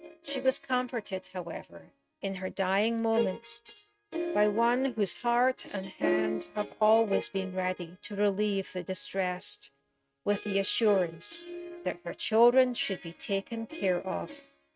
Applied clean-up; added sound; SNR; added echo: neural mask model RNNoise.